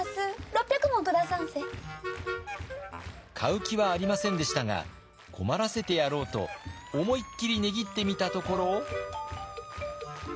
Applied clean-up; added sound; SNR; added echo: none; Applause; 15 dB; none.